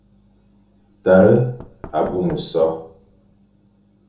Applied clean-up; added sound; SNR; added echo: none; Knock / Wood; 20 dB; reverberation time 1.0 s.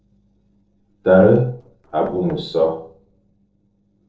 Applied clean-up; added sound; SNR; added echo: neural separator model SepFormer DNS4.